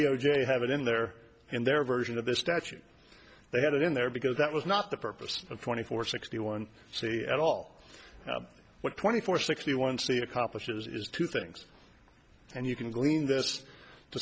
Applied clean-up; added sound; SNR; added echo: none; none; none; none.